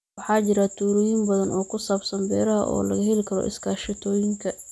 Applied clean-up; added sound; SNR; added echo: none; none; none; none.